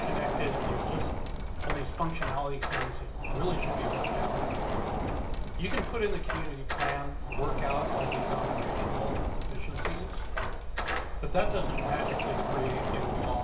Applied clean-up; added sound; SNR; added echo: none; Door; -2 dB; reverberation time 0.2 s.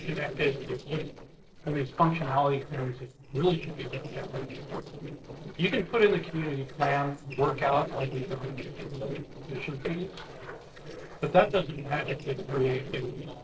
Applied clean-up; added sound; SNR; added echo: neural separator model SepFormer DNS4.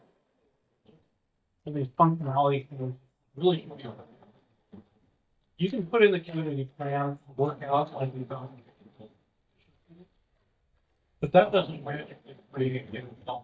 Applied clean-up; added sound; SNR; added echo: neural mask model DeepFilterNet 3.